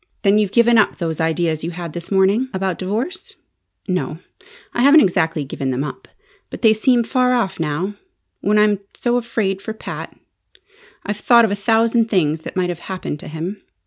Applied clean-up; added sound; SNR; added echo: none; none; none; none.